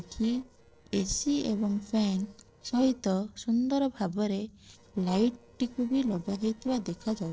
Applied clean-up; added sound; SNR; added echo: neural separator model SepFormer DNS4.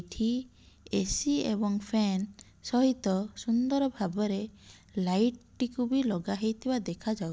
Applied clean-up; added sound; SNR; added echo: none; none; none; none.